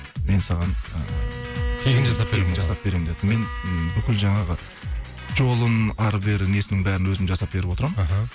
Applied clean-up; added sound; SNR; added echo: none; Bowed string instrument; 18 dB; none.